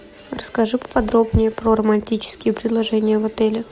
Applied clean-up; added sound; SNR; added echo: none; none; none; none.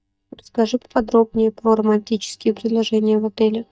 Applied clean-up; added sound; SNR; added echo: neural mask model DeepFilterNet 3.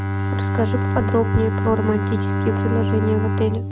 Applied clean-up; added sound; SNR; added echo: neural mask model RNNoise.